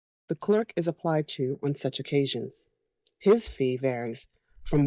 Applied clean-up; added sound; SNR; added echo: neural mask model DeepFilterNet 3.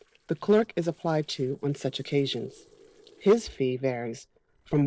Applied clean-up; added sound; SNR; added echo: neural separator model SepFormer DNS4.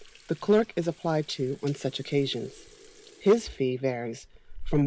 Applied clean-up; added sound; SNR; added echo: none; Sink (filling or washing) / Water tap, faucet; 13 dB; none.